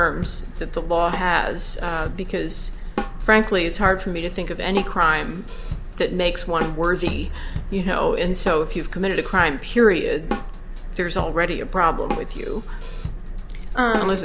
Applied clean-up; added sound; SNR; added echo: none; Drum kit; 12 dB; none.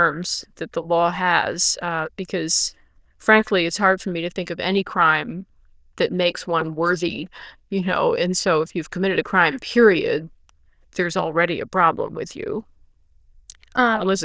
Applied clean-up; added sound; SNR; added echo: neural diffusion model UNIVERSE++.